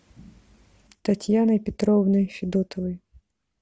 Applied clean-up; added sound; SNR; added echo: none; none; none; none.